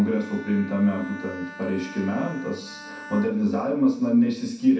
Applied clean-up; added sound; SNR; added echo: none; Bowed string instrument; 18 dB; reverberation time 0.6 s.